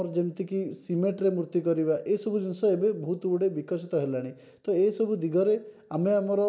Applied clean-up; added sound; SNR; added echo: none; none; none; none.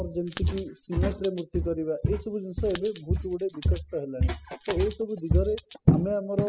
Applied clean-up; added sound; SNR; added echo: classical method spectral subtraction.